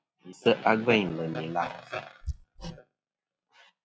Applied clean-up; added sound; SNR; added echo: classical method log-MMSE.